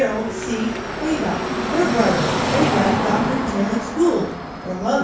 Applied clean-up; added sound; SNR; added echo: none; Car passing by / Traffic noise, roadway noise; 1 dB; reverberation time 0.6 s.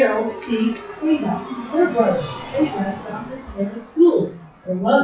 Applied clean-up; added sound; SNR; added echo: classical method WPE with log-MMSE.